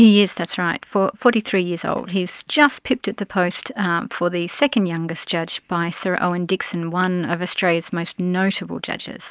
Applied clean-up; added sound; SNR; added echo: none; none; none; none.